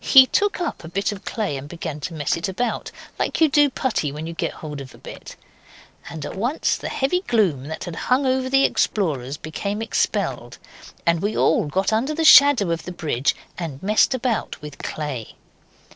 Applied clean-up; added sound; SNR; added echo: neural separator model SepFormer DNS4.